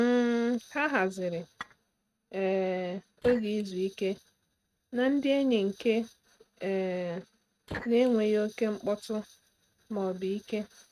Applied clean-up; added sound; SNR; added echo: neural mask model RNNoise.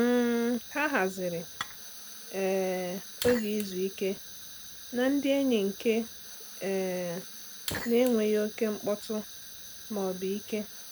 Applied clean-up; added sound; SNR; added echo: none; Dishes, pots, and pans / Chink, clink + Fire; 11 dB; none.